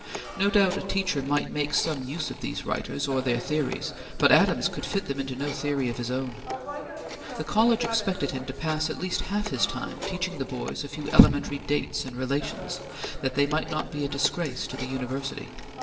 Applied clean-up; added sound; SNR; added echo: none; Telephone; 11 dB; reverberation time 2.3 s.